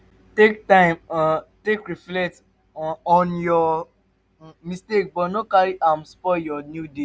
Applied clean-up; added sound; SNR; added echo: none; none; none; none.